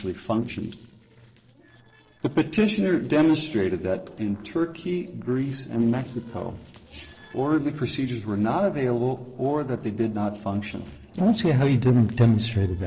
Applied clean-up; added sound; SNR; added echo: neural separator model SepFormer DNS4.